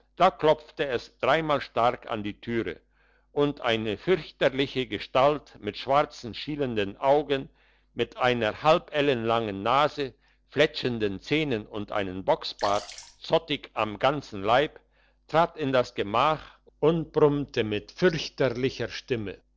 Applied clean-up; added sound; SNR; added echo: neural separator model SepFormer DNS4.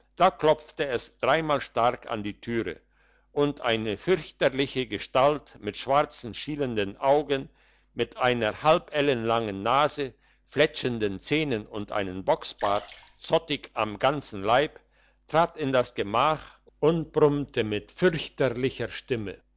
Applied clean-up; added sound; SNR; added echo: none; Sink (filling or washing) / Water / Splash, splatter; 12 dB; none.